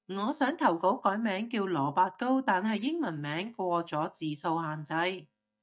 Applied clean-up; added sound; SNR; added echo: neural mask model DeepFilterNet 3.